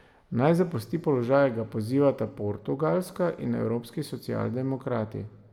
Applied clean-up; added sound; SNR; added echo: none; none; none; reverberation time 1.2 s.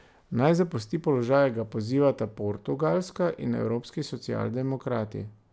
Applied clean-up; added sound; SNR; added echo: none; none; none; none.